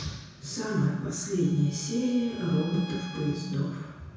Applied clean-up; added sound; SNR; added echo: none; Bowed string instrument; 18 dB; reverberation time 1.1 s.